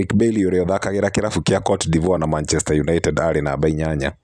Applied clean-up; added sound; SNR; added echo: none; none; none; none.